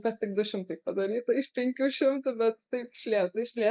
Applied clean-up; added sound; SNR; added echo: neural mask model Resemble Enhance denoiser.